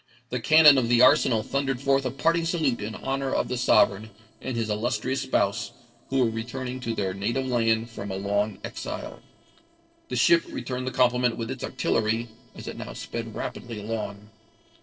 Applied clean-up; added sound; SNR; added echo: neural separator model SepFormer DNS4.